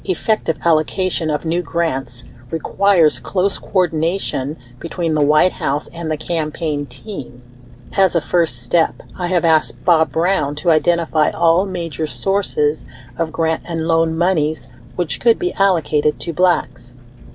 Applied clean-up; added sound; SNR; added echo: none; Engine; 20 dB; none.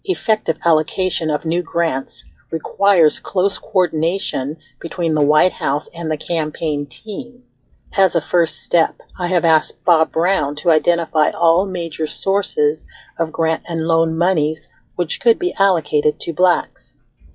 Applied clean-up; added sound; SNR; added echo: classical method log-MMSE.